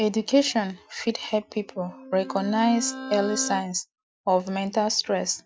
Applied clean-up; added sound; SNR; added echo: classical method Wiener filter.